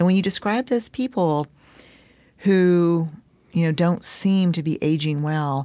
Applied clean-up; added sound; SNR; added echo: none; none; none; none.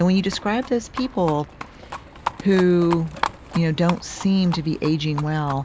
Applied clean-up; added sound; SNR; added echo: none; Livestock, farm animals, working animals; 12 dB; none.